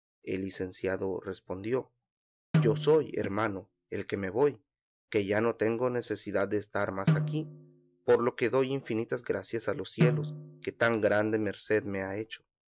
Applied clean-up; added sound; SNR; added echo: none; Snare drum; 3 dB; none.